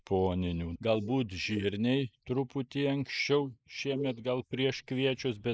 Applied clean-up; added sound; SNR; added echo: neural mask model Resemble Enhance denoiser.